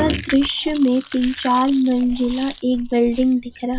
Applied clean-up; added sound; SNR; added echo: none; Chewing, mastication; 15 dB; reverberation time 0.4 s.